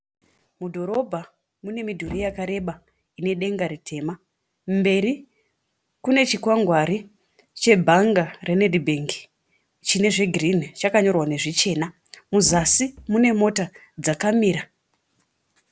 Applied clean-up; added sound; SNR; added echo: none; Thump, thud; 17 dB; none.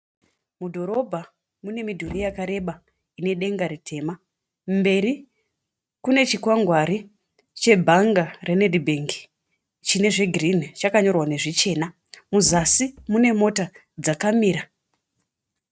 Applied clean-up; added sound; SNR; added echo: neural mask model RNNoise.